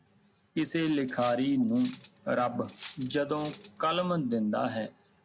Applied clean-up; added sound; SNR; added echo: none; Cutlery, silverware; 12 dB; none.